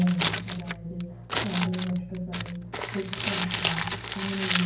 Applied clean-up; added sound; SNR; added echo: none; Crumpling, crinkling; -1 dB; reverberation time 0.9 s.